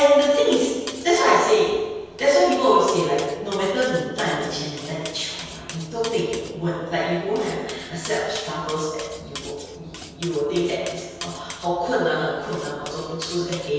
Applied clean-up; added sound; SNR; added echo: none; Cutlery, silverware; 17 dB; reverberation time 1.2 s.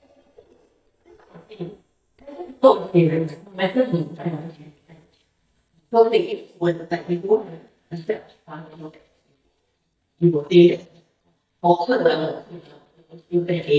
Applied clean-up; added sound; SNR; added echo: neural mask model DeepFilterNet 3.